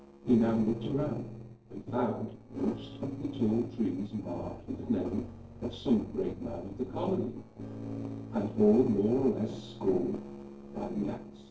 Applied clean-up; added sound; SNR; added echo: neural separator model SepFormer DNS4.